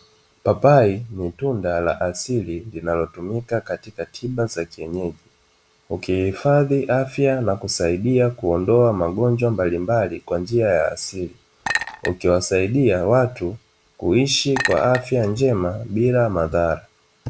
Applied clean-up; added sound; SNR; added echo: none; Chink, clink; 9 dB; none.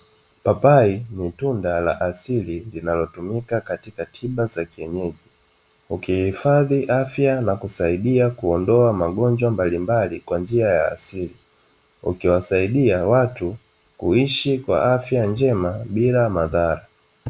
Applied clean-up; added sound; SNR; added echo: none; none; none; none.